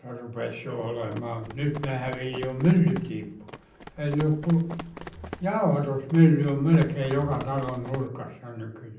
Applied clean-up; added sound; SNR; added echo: none; Run; 16 dB; reverberation time 0.6 s.